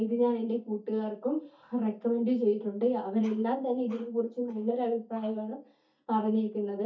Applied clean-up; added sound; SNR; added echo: neural mask model DeepFilterNet 3.